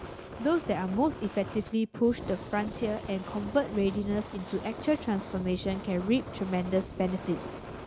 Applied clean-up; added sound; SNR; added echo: none; Fire; 10 dB; none.